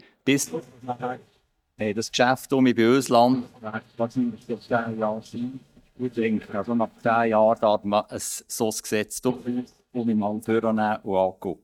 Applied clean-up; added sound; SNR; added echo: neural mask model DeepFilterNet 3.